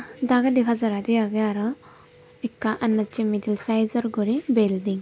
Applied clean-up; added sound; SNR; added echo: none; none; none; none.